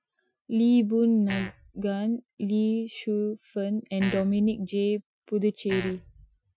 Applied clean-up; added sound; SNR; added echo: classical method Wiener filter.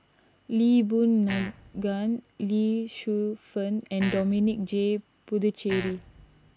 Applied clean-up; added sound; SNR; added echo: none; Fart; 13 dB; none.